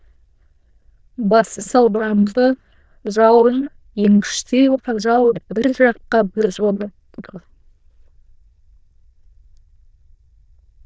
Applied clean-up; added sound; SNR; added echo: neural diffusion model UNIVERSE++.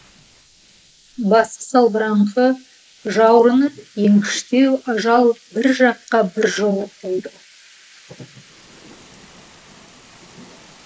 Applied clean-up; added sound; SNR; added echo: neural mask model Resemble Enhance denoiser.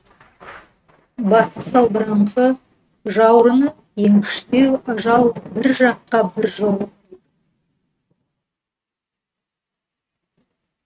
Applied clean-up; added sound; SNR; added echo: neural mask model RNNoise.